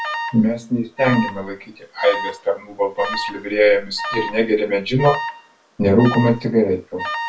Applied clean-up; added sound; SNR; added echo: none; Alarm; 10 dB; reverberation time 0.2 s.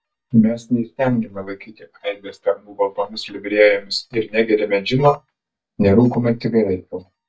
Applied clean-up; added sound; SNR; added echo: neural mask model DeepFilterNet 3.